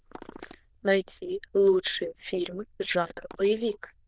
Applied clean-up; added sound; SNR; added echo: neural diffusion model UNIVERSE++.